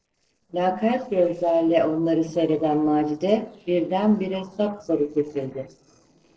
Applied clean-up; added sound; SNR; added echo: neural separator model SepFormer DNS4.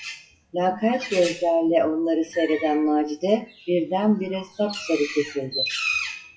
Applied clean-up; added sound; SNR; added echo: classical method WPE with log-MMSE.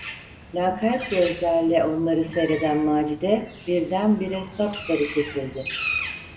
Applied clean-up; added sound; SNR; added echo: none; Bird; 10 dB; reverberation time 0.7 s.